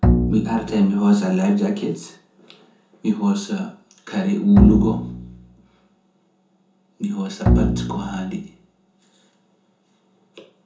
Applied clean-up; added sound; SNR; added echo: none; Bowed string instrument; -1 dB; reverberation time 0.5 s.